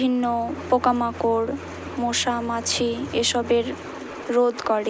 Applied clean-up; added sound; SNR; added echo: none; Bowed string instrument; 18 dB; none.